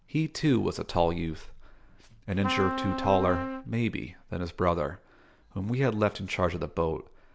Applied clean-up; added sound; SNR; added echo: none; Trumpet; 5 dB; none.